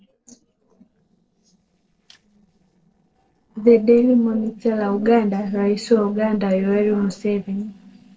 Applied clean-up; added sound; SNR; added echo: neural separator model SepFormer DNS4.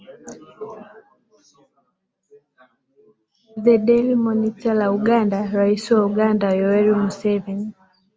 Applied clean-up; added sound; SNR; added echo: none; none; none; none.